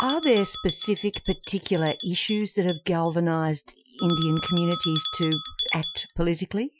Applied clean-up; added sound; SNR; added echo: classical method Wiener filter.